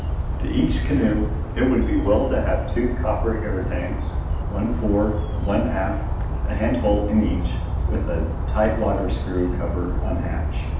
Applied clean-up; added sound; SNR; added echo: none; Bird vocalization, bird call, bird song; 0 dB; reverberation time 0.9 s.